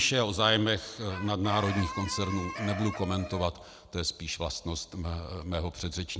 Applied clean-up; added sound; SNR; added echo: none; Chicken, rooster; 9 dB; none.